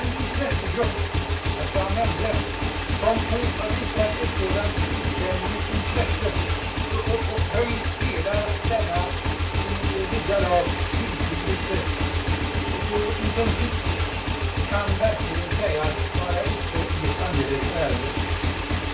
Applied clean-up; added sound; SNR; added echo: none; Motorcycle / Engine; -4 dB; reverberation time 0.4 s.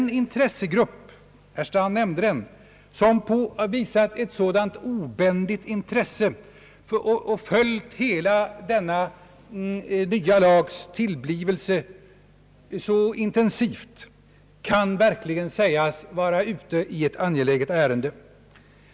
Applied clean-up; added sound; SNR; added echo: none; none; none; none.